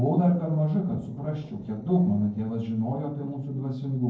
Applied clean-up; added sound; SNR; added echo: neural separator model SepFormer DNS4.